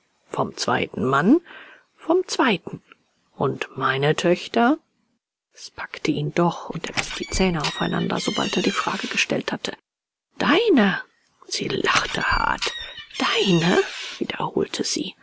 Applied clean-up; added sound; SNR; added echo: none; Door; 8 dB; none.